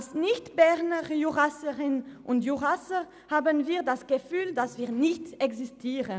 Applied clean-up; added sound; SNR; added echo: none; none; none; none.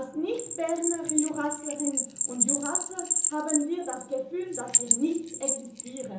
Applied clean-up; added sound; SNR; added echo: none; Bell; -3 dB; reverberation time 1.0 s.